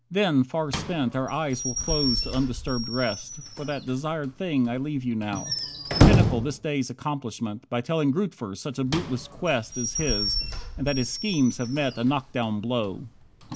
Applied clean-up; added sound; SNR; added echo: none; Squeak / Slam / Wood; 2 dB; none.